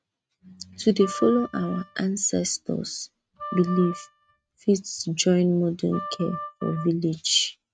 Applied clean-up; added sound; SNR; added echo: neural mask model RNNoise.